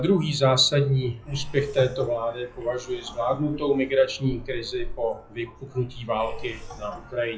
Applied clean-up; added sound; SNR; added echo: classical method WPE with log-MMSE.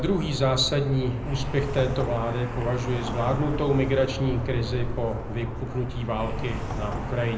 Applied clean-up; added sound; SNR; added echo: none; Traffic noise, roadway noise; 5 dB; reverberation time 0.5 s.